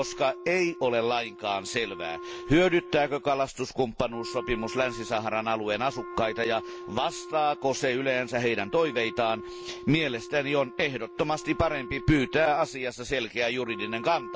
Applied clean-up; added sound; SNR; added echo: none; Wind instrument, woodwind instrument; 14 dB; none.